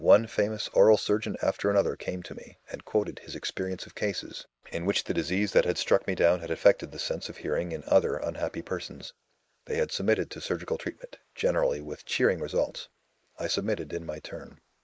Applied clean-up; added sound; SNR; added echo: neural mask model Resemble Enhance denoiser.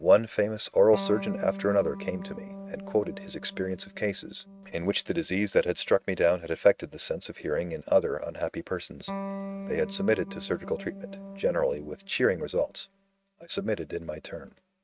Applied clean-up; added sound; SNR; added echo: neural mask model RNNoise.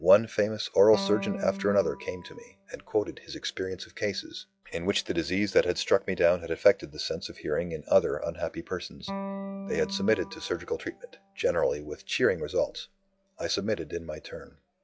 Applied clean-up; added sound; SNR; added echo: classical method log-MMSE.